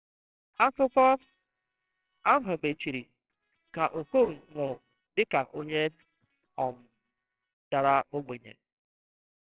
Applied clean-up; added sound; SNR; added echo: neural separator model SepFormer WHAMR!.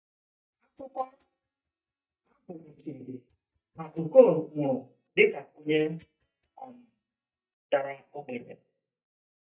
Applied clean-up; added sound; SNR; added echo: neural mask model DeepFilterNet 3.